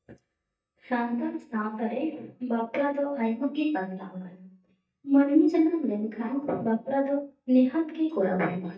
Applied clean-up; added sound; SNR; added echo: neural mask model DeepFilterNet 3.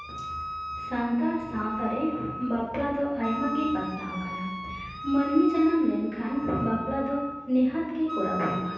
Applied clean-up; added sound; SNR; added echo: none; Wind instrument, woodwind instrument; 9 dB; reverberation time 1.1 s.